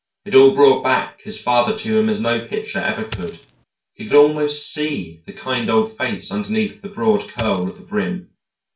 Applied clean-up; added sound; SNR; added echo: none; Coin (dropping); 14 dB; reverberation time 0.3 s.